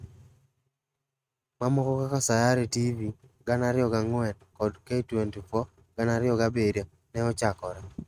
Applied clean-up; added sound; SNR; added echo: neural mask model RNNoise.